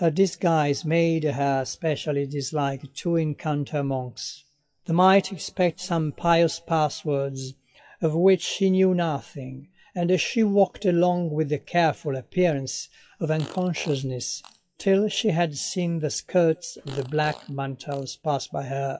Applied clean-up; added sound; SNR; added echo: classical method WPE with log-MMSE.